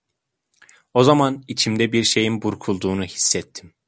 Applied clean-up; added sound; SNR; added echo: none; none; none; none.